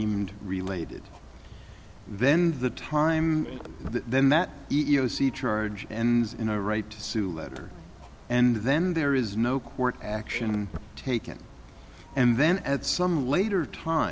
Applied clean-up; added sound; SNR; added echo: none; Walk, footsteps; 18 dB; none.